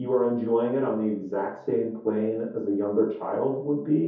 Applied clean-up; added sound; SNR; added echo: none; none; none; reverberation time 0.6 s.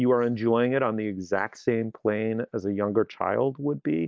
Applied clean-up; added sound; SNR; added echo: none; none; none; none.